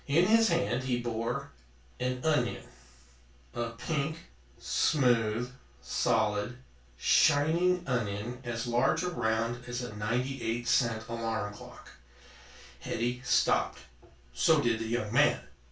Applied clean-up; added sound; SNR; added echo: none; none; none; reverberation time 0.2 s.